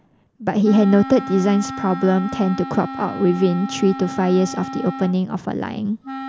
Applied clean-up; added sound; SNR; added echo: none; Wind instrument, woodwind instrument; 12 dB; none.